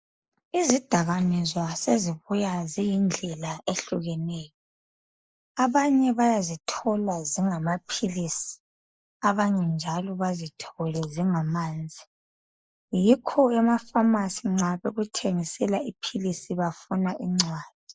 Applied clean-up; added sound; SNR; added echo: neural mask model Resemble Enhance denoiser.